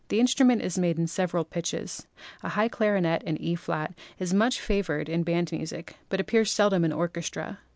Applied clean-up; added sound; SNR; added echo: none; none; none; none.